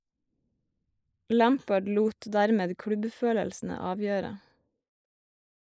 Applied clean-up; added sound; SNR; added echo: neural mask model Resemble Enhance denoiser.